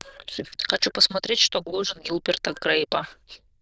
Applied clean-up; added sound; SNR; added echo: neural diffusion model UNIVERSE++.